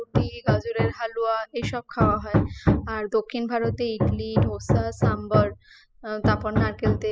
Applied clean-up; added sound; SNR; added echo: classical method spectral subtraction.